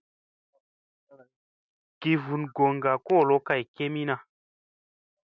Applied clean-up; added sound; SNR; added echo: none; none; none; none.